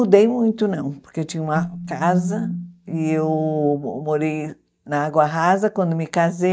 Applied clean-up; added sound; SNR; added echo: neural mask model DeepFilterNet 3.